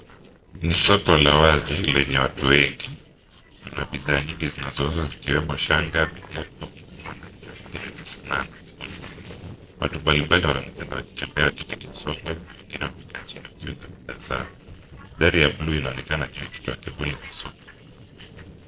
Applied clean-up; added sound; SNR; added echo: neural separator model SepFormer DNS4.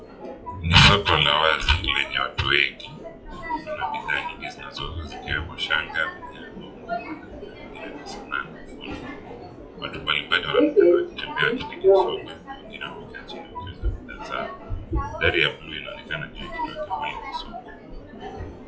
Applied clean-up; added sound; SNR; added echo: classical method WPE with log-MMSE.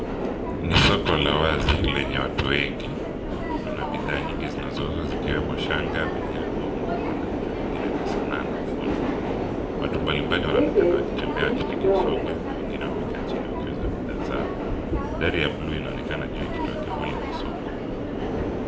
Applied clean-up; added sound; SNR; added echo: none; Subway, metro, underground; -3 dB; reverberation time 0.5 s.